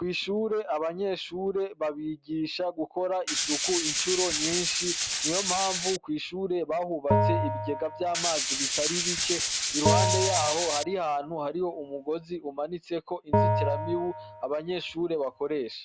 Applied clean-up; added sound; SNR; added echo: none; Bell + Tools; -2 dB; none.